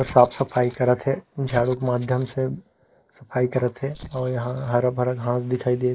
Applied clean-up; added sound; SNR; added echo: neural mask model Resemble Enhance denoiser.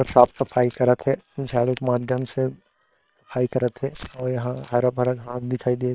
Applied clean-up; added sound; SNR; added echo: neural separator model SepFormer WHAM!.